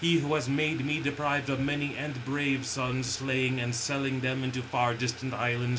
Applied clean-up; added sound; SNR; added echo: none; Boiling; 17 dB; none.